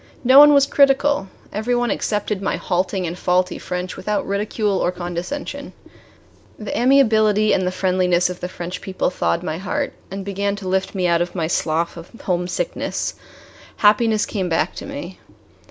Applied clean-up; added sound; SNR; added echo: none; none; none; none.